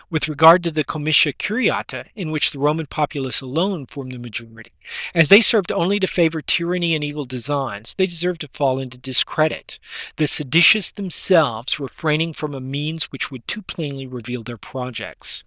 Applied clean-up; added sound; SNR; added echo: neural diffusion model UNIVERSE++.